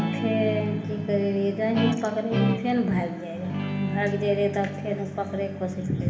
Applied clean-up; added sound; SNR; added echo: none; Guitar; 4 dB; reverberation time 1.0 s.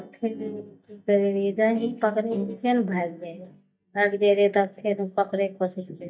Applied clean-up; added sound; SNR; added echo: neural mask model DeepFilterNet 3.